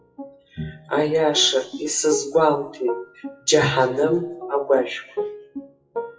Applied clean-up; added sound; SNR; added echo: classical method WPE with log-MMSE.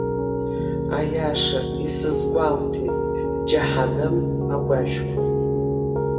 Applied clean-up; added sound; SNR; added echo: none; Piano; -3 dB; reverberation time 0.8 s.